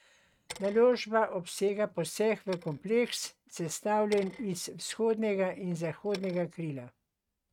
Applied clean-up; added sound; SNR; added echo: neural mask model RNNoise.